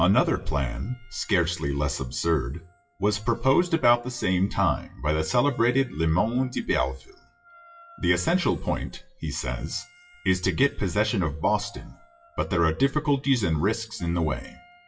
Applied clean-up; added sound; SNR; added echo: classical method WPE with log-MMSE.